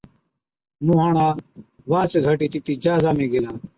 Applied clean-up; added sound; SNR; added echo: none; none; none; none.